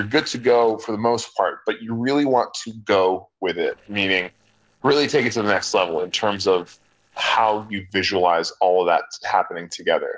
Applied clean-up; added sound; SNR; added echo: neural separator model SepFormer DNS4.